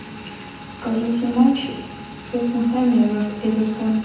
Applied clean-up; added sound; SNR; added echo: none; Motorcycle / Engine; 17 dB; reverberation time 0.9 s.